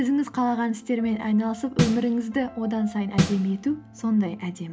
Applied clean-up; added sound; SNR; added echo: none; Snare drum; 4 dB; none.